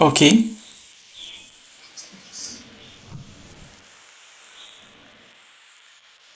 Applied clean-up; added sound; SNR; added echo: neural mask model Resemble Enhance denoiser.